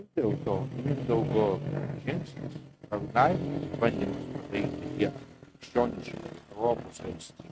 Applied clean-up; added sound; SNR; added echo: neural mask model RNNoise.